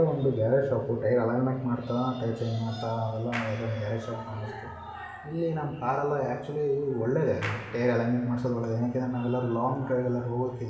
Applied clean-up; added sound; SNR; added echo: none; Clapping; 19 dB; reverberation time 2.9 s.